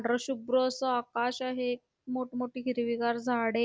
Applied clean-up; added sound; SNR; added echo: none; none; none; none.